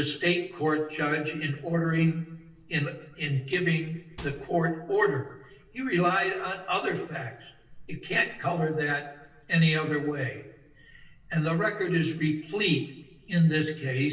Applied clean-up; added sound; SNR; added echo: none; Microwave oven; 17 dB; reverberation time 0.8 s.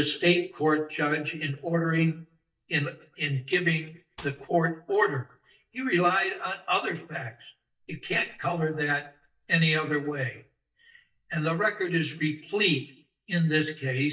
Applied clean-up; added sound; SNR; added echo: neural mask model DeepFilterNet 3.